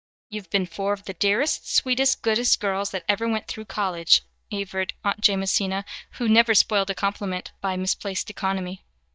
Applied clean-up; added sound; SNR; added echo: neural mask model DeepFilterNet 3.